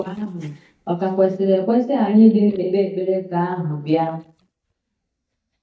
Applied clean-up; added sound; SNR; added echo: neural mask model DeepFilterNet 3.